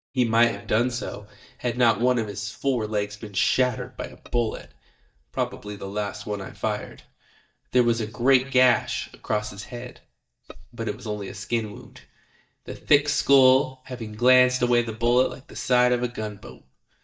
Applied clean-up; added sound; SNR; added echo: neural mask model DeepFilterNet 3.